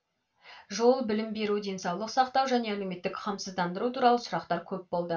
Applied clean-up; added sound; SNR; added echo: none; none; none; reverberation time 0.2 s.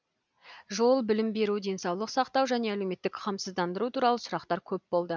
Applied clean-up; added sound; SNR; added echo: none; none; none; none.